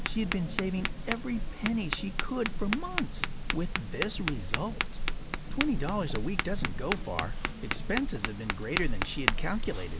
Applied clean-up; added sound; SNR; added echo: none; Tap; -2 dB; none.